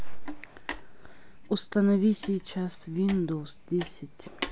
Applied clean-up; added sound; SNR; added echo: none; none; none; none.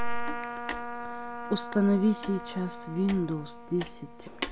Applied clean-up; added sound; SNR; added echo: none; Trumpet; 10 dB; none.